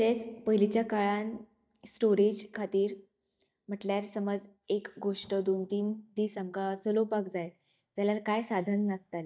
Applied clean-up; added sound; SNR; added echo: neural mask model DeepFilterNet 3.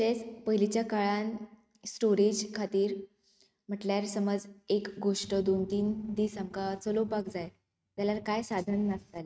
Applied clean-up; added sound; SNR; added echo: neural mask model RNNoise.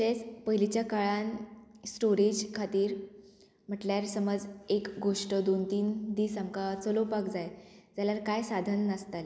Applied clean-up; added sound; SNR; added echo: none; none; none; none.